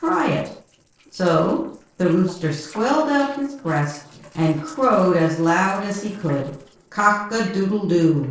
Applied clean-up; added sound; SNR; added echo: neural separator model SepFormer DNS4.